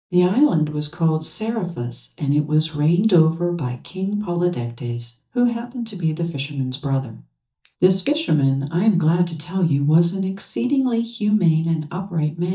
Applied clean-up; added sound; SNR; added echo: neural mask model DeepFilterNet 3.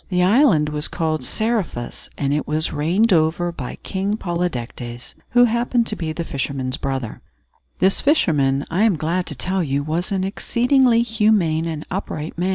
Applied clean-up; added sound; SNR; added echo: none; none; none; none.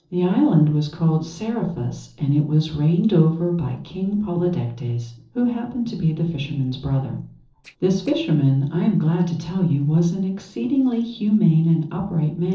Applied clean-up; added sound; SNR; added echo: neural separator model SepFormer DNS4.